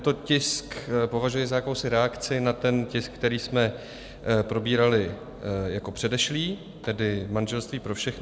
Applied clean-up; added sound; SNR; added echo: none; none; none; none.